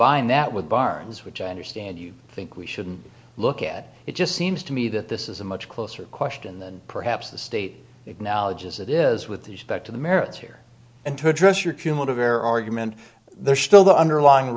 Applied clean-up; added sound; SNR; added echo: none; none; none; none.